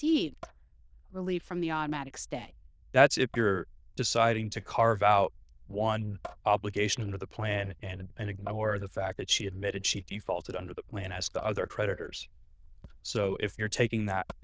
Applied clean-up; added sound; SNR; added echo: neural diffusion model UNIVERSE++.